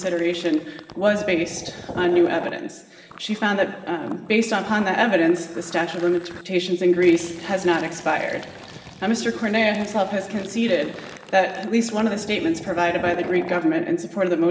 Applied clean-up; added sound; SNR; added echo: none; Fill (with liquid); 17 dB; reverberation time 2.4 s.